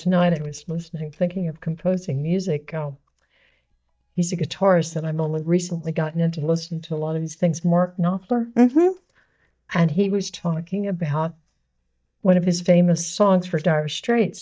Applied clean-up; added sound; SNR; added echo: neural mask model DeepFilterNet 3.